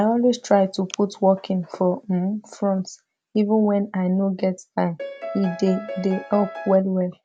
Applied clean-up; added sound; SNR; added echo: none; Piano; 11 dB; none.